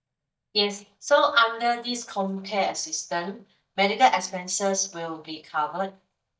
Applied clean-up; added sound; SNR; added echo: neural mask model DeepFilterNet 3.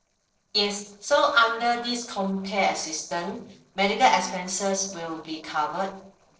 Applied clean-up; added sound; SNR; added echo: neural separator model SepFormer DNS4.